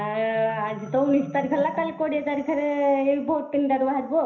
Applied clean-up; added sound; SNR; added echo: none; Marimba, xylophone; 19 dB; reverberation time 0.5 s.